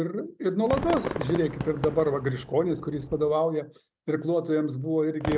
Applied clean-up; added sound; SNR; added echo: none; Fireworks; 10 dB; none.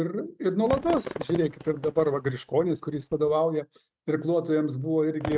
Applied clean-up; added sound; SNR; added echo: neural mask model RNNoise.